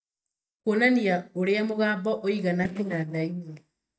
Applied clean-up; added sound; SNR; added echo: neural mask model DeepFilterNet 3.